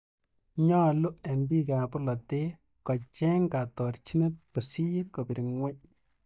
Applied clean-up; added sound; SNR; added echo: neural mask model DeepFilterNet 3.